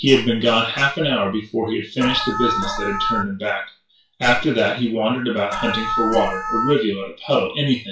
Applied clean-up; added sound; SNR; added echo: classical method WPE with log-MMSE.